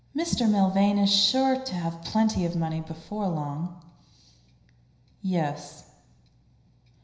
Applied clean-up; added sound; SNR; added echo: none; none; none; reverberation time 0.9 s.